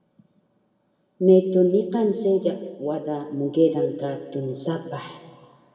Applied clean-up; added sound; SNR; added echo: none; none; none; reverberation time 1.5 s.